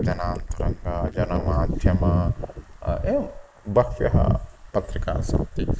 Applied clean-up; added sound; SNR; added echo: neural mask model Resemble Enhance denoiser.